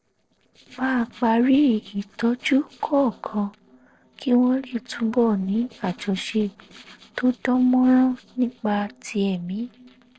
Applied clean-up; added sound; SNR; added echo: neural separator model SepFormer DNS4.